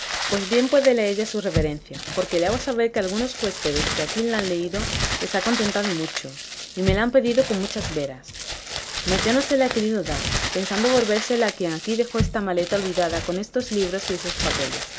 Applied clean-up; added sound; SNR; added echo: none; Crumpling, crinkling; 5 dB; none.